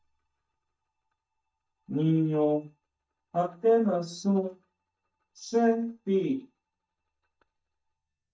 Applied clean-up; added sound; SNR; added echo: neural mask model DeepFilterNet 3.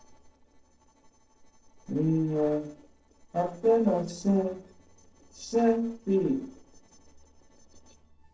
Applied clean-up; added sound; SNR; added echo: neural separator model SepFormer DNS4.